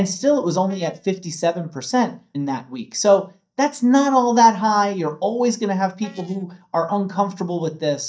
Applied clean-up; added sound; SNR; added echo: neural mask model DeepFilterNet 3.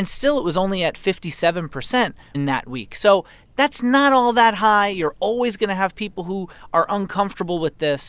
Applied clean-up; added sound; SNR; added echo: none; none; none; none.